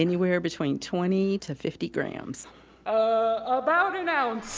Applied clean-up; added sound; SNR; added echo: none; none; none; none.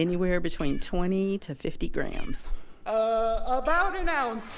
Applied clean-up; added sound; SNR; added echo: none; Meow; 2 dB; none.